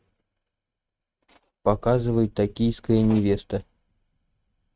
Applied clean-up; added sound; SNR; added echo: neural mask model RNNoise.